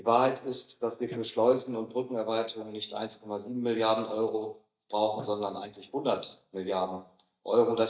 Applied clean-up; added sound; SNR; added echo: neural mask model DeepFilterNet 3.